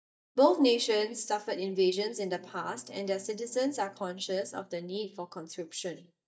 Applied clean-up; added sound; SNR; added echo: neural mask model DeepFilterNet 3.